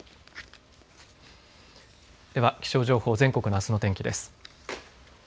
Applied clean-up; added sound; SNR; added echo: none; none; none; none.